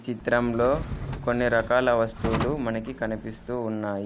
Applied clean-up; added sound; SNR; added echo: none; Drawer open or close; 9 dB; none.